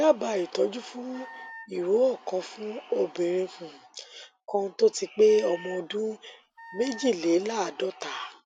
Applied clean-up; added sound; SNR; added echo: none; Wind instrument, woodwind instrument; 19 dB; none.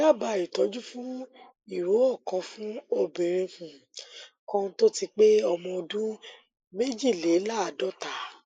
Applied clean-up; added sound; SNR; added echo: neural mask model Resemble Enhance denoiser.